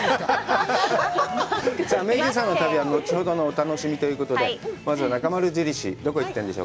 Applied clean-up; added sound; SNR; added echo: none; none; none; none.